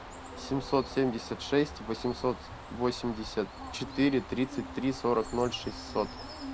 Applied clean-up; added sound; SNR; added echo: none; Bird; 13 dB; none.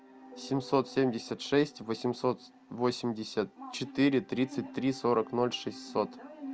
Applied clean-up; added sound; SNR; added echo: none; none; none; none.